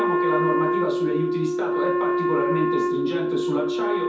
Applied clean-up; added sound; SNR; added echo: none; Wind instrument, woodwind instrument; -5 dB; reverberation time 0.6 s.